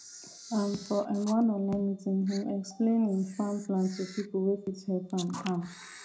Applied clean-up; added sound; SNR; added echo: none; Camera; 19 dB; reverberation time 0.3 s.